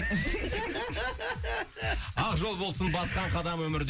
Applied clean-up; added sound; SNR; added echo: none; none; none; none.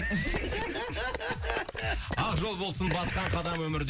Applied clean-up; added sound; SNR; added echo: none; Telephone; 9 dB; none.